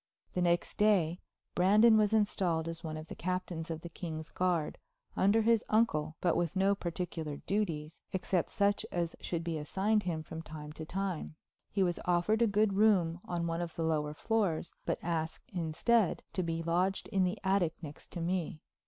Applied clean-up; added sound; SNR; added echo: none; none; none; none.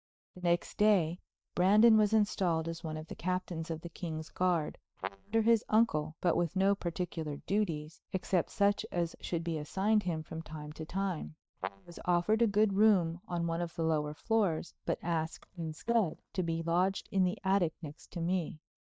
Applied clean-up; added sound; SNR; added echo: neural mask model DeepFilterNet 3.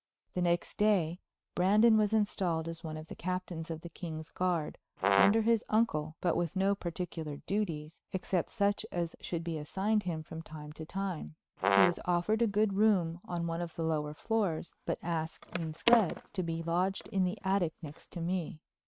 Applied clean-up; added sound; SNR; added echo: neural mask model RNNoise.